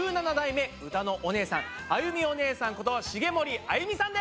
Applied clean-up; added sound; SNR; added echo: none; Cat; 13 dB; none.